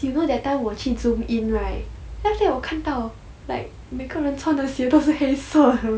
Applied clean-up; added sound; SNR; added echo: none; none; none; none.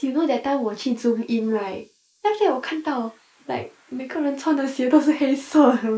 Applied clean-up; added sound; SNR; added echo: neural mask model Resemble Enhance denoiser.